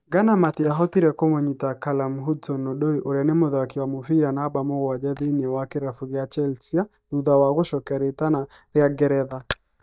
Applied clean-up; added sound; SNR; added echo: neural mask model DeepFilterNet 3.